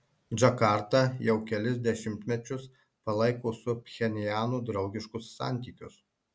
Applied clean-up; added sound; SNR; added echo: none; none; none; none.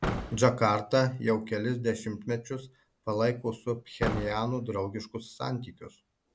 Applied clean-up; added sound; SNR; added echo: none; Slam / Car; 10 dB; none.